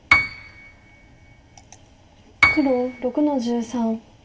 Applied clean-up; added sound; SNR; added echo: none; Piano; -1 dB; reverberation time 0.2 s.